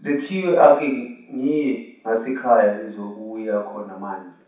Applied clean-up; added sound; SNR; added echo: none; none; none; reverberation time 0.6 s.